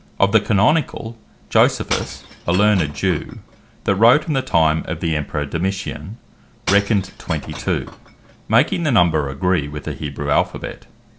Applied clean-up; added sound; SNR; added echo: none; Shatter / Crushing; 15 dB; none.